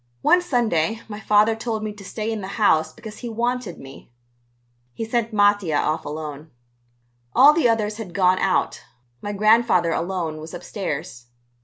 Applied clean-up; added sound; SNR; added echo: none; none; none; none.